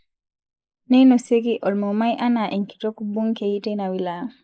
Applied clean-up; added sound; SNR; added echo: neural mask model Resemble Enhance denoiser.